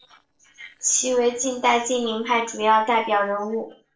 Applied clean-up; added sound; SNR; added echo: neural separator model SepFormer DNS4.